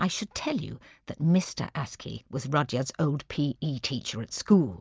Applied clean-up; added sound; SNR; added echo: none; none; none; none.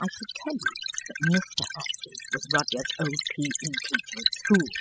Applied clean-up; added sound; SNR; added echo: classical method spectral subtraction.